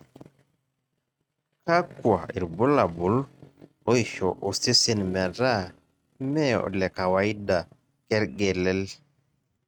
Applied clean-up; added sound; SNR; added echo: neural mask model RNNoise.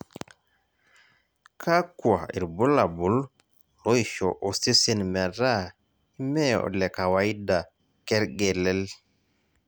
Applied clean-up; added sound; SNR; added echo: none; none; none; none.